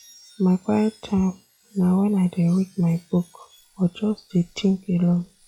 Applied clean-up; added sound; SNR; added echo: classical method log-MMSE.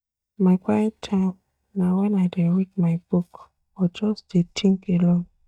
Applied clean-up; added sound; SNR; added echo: neural mask model DeepFilterNet 3.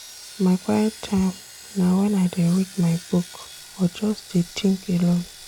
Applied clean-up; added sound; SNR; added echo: none; Sawing; 19 dB; none.